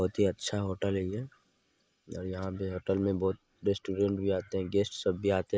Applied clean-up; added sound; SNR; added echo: neural mask model Resemble Enhance denoiser.